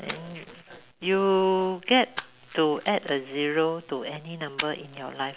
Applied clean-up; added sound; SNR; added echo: none; Splash, splatter; 17 dB; none.